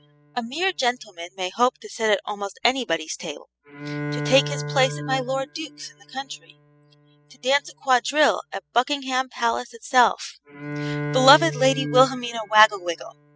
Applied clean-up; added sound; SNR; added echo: classical method spectral subtraction.